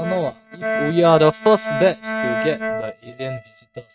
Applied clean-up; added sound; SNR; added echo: neural mask model RNNoise.